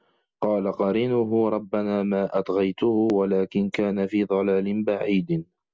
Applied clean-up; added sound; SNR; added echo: none; none; none; none.